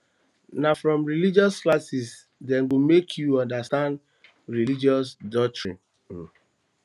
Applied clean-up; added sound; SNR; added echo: none; none; none; none.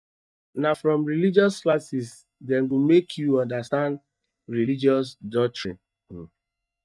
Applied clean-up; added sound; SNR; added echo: neural mask model DeepFilterNet 3.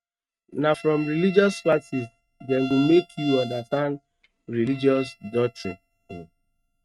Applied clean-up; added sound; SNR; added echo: neural mask model RNNoise.